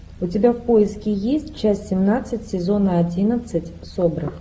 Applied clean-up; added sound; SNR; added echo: none; none; none; none.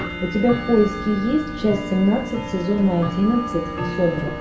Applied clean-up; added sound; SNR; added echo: none; Tick-tock / Bell; 8 dB; reverberation time 0.4 s.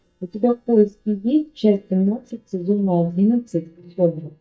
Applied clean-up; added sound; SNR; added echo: neural mask model DeepFilterNet 3.